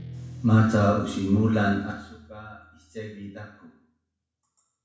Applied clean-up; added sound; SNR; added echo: none; Guitar; 20 dB; reverberation time 0.6 s.